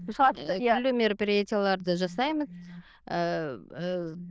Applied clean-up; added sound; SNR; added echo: neural diffusion model UNIVERSE++.